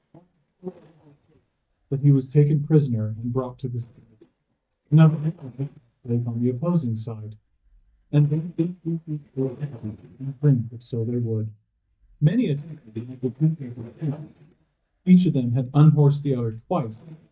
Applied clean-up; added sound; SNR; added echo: neural mask model DeepFilterNet 3.